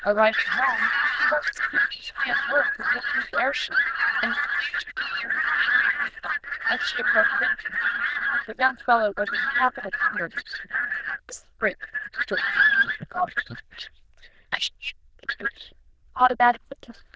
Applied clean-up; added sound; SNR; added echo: neural diffusion model UNIVERSE++.